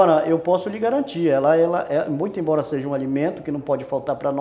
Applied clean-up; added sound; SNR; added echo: none; none; none; none.